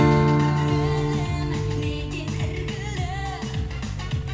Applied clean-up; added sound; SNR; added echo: none; Strum; -3 dB; reverberation time 1.1 s.